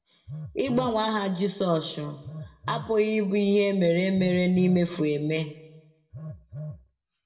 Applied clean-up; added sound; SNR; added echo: none; Telephone; 16 dB; reverberation time 0.8 s.